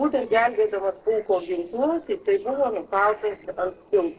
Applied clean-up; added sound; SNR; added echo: neural separator model SepFormer DNS4.